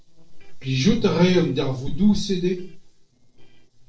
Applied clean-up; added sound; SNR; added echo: neural separator model SepFormer DNS4.